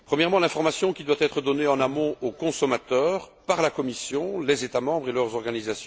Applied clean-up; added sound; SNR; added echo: none; none; none; none.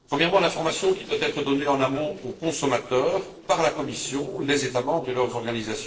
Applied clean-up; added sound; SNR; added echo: neural separator model SepFormer DNS4.